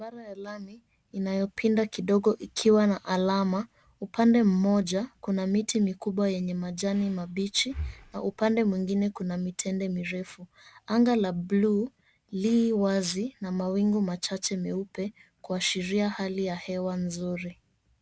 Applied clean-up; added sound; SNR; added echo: none; Breathing; 16 dB; none.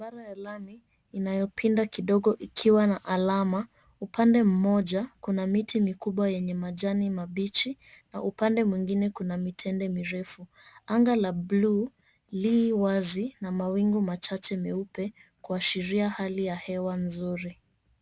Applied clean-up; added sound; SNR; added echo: none; none; none; none.